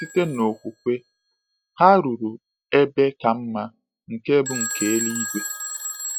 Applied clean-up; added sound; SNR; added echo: classical method log-MMSE.